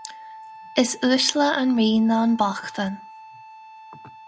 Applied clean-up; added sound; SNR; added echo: none; Wind instrument, woodwind instrument; 19 dB; none.